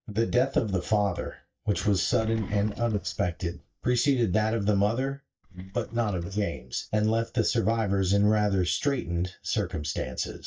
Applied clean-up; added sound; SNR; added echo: neural mask model DeepFilterNet 3.